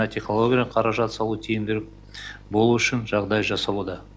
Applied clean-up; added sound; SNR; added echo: none; none; none; none.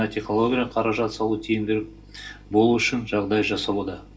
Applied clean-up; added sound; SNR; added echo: none; none; none; reverberation time 0.2 s.